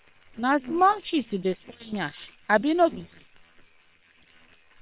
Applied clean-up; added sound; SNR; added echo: neural separator model SepFormer WHAM!.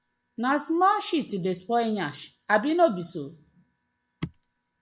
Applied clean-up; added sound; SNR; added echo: none; none; none; none.